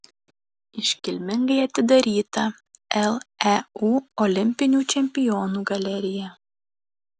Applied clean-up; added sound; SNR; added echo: none; none; none; none.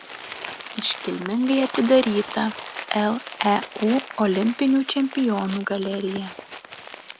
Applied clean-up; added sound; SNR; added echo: none; Crumpling, crinkling; 13 dB; none.